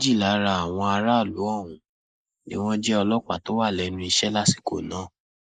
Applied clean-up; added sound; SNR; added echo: neural mask model Resemble Enhance denoiser.